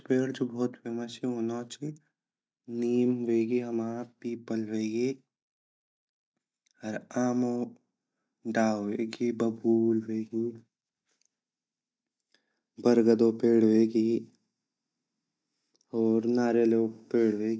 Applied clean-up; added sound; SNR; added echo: none; none; none; none.